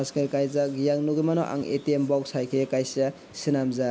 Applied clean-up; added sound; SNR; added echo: none; none; none; none.